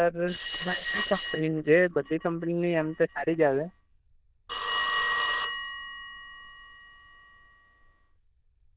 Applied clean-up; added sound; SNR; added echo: neural diffusion model UNIVERSE++.